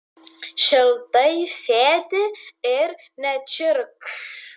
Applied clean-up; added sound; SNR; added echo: none; none; none; none.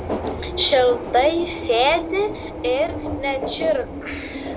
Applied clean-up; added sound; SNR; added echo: none; Subway, metro, underground; 7 dB; none.